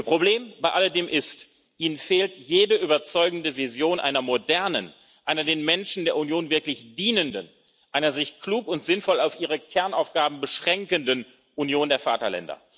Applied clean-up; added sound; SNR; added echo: none; none; none; none.